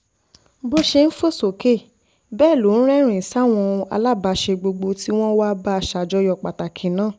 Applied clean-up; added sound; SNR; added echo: none; Crushing; 13 dB; none.